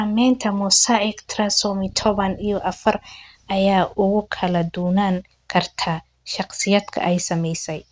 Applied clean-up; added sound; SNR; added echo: neural mask model RNNoise.